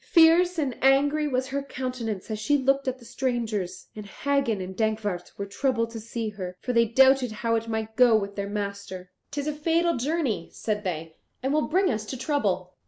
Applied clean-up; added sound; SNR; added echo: none; none; none; none.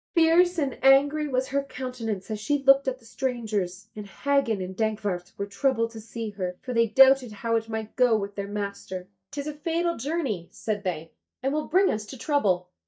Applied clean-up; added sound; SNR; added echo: neural mask model DeepFilterNet 3.